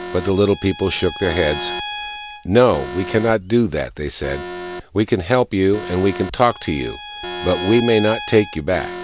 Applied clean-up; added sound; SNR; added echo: none; Bowed string instrument + Alarm; 11 dB; none.